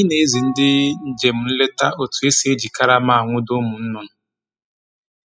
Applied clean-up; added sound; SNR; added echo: classical method spectral subtraction.